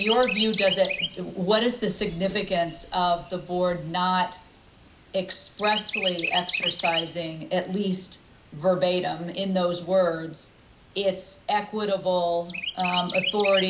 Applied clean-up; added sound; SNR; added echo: none; Chirp, tweet; 8 dB; none.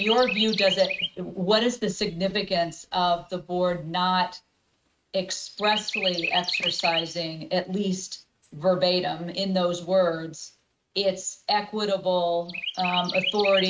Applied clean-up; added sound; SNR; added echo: neural mask model RNNoise.